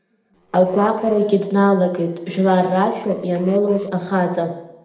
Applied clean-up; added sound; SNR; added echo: neural separator model SepFormer DNS4.